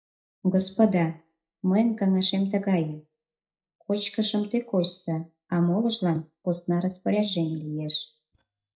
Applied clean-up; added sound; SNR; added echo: neural mask model DeepFilterNet 3.